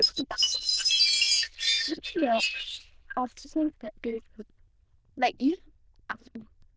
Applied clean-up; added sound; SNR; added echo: neural diffusion model UNIVERSE++.